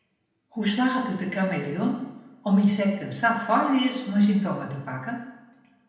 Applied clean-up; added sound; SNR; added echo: none; none; none; reverberation time 0.9 s.